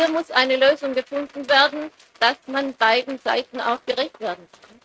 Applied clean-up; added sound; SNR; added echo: neural mask model RNNoise.